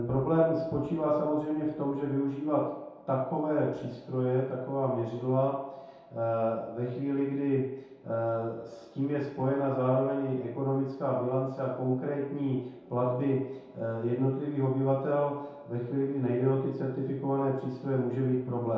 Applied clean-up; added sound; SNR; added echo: none; none; none; reverberation time 0.8 s.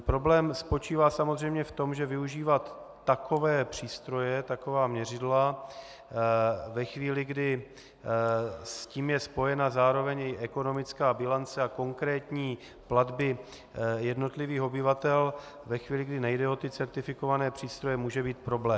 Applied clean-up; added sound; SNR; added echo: none; none; none; none.